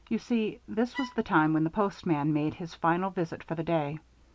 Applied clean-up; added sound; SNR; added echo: none; Bowed string instrument; 16 dB; none.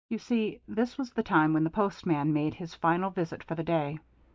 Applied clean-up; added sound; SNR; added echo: neural mask model DeepFilterNet 3.